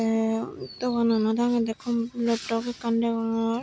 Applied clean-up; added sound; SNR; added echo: none; none; none; none.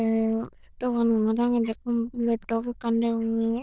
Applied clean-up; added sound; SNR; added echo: neural diffusion model UNIVERSE++.